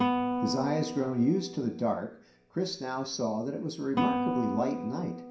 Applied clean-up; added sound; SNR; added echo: none; Guitar; 3 dB; reverberation time 0.5 s.